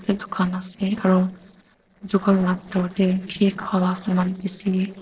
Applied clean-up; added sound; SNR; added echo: neural separator model SepFormer DNS4.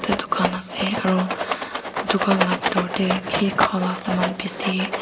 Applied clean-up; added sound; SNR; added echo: none; Rattle; 2 dB; reverberation time 0.4 s.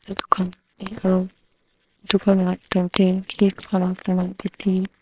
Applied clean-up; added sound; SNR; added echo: neural separator model SepFormer WHAMR!.